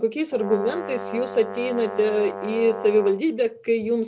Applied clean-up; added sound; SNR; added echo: none; Brass instrument; 11 dB; none.